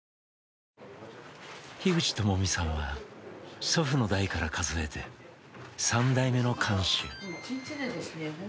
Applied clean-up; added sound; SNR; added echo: none; Harmonica; 17 dB; none.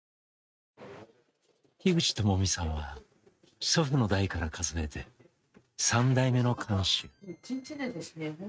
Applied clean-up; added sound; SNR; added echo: neural mask model RNNoise.